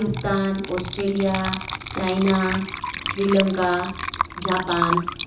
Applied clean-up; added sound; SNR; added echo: none; Water / Liquid; 6 dB; reverberation time 0.7 s.